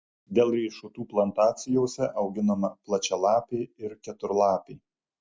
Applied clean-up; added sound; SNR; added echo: none; none; none; none.